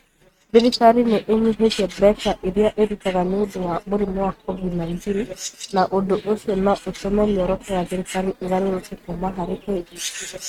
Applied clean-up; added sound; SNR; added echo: neural mask model RNNoise.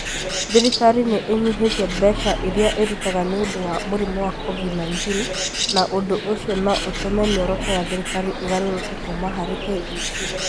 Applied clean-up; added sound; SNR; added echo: none; Bird; 4 dB; none.